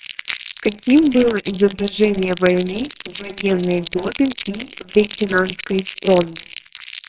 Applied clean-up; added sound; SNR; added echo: neural separator model SepFormer WHAMR!.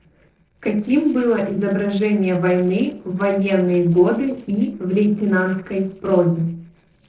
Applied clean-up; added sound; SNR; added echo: neural separator model SepFormer DNS4.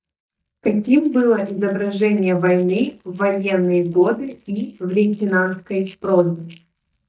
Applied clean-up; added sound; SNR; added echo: neural mask model DeepFilterNet 3.